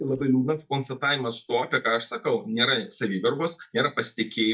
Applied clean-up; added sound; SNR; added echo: neural mask model DeepFilterNet 3.